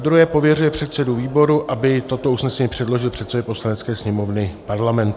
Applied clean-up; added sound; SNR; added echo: none; none; none; none.